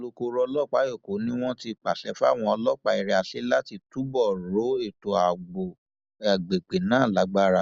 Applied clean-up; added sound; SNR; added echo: none; none; none; none.